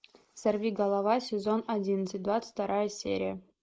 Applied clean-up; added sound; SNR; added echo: neural mask model Resemble Enhance denoiser.